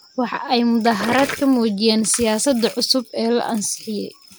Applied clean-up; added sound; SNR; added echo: none; Gurgling; 16 dB; none.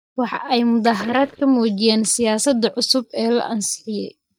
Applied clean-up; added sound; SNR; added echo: neural mask model DeepFilterNet 3.